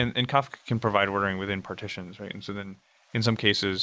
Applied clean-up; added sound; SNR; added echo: none; none; none; none.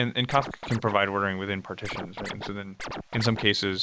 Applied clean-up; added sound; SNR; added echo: neural mask model Resemble Enhance denoiser.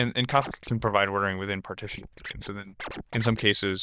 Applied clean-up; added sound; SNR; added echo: neural diffusion model UNIVERSE++.